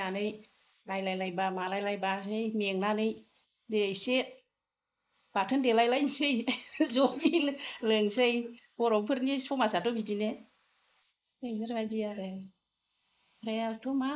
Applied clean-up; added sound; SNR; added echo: neural mask model Resemble Enhance denoiser.